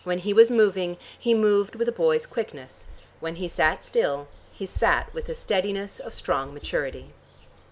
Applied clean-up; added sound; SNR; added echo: none; none; none; none.